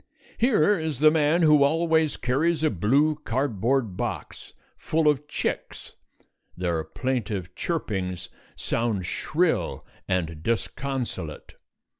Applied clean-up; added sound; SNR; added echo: none; none; none; none.